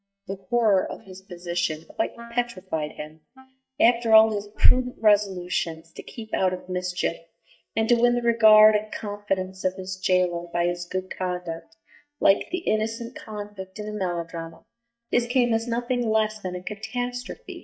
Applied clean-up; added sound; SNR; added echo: neural mask model DeepFilterNet 3.